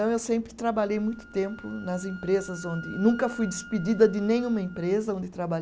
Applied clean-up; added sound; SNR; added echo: none; Wind instrument, woodwind instrument; 19 dB; none.